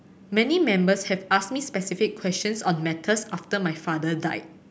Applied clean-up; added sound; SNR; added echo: none; none; none; none.